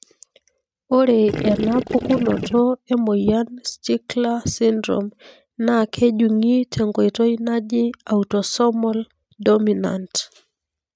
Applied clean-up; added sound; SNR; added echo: neural mask model RNNoise.